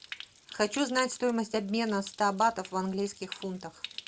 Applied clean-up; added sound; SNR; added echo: none; Stream; 17 dB; none.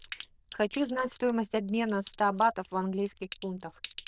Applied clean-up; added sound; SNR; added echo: neural diffusion model UNIVERSE++.